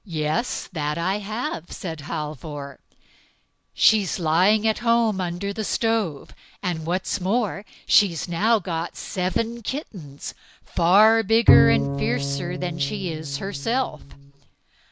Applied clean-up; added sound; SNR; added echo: none; Bowed string instrument; -1 dB; none.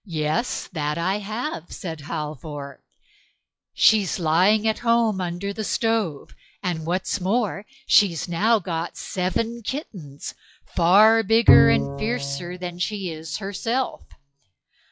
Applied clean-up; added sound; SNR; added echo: classical method log-MMSE.